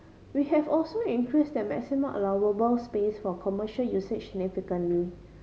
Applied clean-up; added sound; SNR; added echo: none; none; none; none.